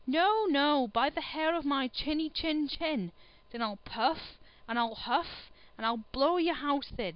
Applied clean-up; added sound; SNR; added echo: none; none; none; none.